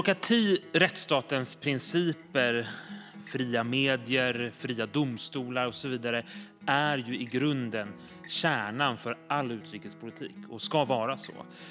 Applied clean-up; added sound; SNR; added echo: none; Acoustic guitar; 19 dB; none.